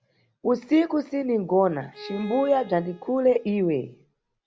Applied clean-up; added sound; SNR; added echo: none; Bowed string instrument; 19 dB; none.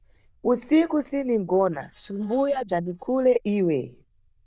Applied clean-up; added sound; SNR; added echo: neural diffusion model UNIVERSE++.